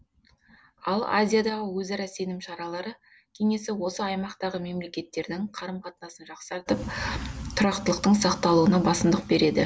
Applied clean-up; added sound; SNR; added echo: none; none; none; none.